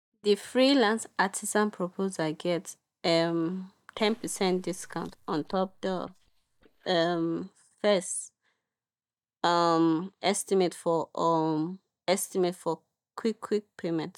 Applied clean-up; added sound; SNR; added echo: neural mask model DeepFilterNet 3.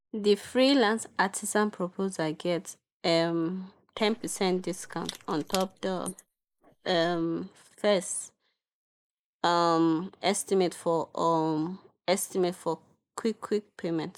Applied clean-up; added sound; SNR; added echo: neural mask model Resemble Enhance denoiser.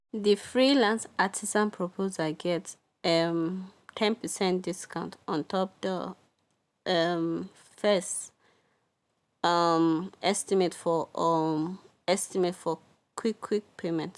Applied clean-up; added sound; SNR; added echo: none; none; none; none.